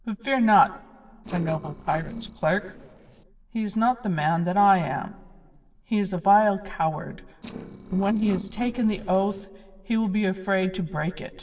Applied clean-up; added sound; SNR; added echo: neural separator model SepFormer DNS4.